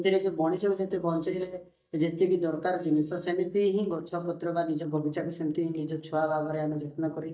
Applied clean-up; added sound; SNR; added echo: neural mask model DeepFilterNet 3.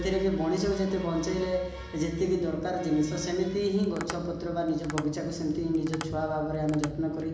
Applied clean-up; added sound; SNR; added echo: none; Tap; 16 dB; reverberation time 1.0 s.